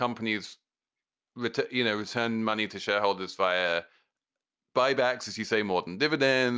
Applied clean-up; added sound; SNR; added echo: none; none; none; none.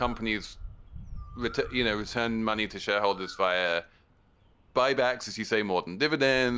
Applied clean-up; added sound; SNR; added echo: none; Bird; 17 dB; none.